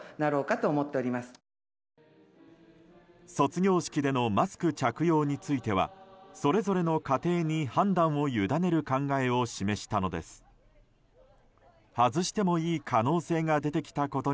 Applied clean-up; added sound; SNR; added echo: none; none; none; none.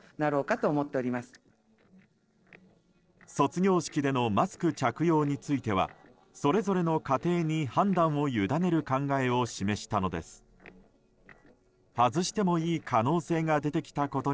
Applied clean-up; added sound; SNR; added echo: neural separator model SepFormer DNS4.